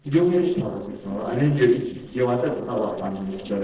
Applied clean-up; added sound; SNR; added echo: neural separator model SepFormer DNS4.